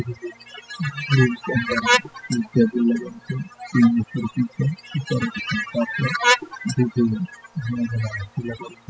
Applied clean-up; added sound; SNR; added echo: classical method spectral subtraction.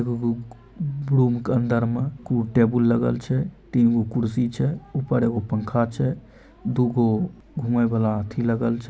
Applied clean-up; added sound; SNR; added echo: none; none; none; none.